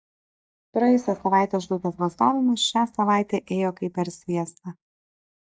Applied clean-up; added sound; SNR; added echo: neural mask model DeepFilterNet 3.